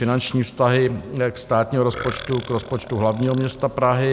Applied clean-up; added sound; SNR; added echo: none; Burping, eructation; 15 dB; none.